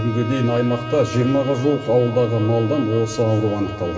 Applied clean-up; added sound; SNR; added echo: none; Bowed string instrument; 13 dB; reverberation time 2.2 s.